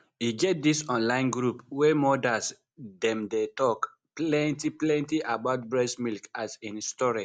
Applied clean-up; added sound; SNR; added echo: none; none; none; none.